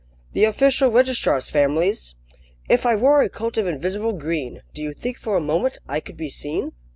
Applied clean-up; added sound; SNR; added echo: none; none; none; none.